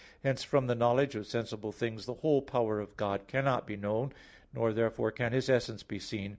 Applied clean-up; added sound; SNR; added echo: none; none; none; none.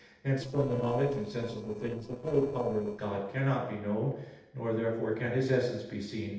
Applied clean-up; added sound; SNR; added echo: neural separator model SepFormer DNS4.